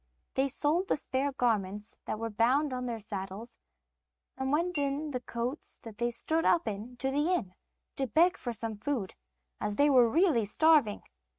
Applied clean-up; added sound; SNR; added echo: neural mask model RNNoise.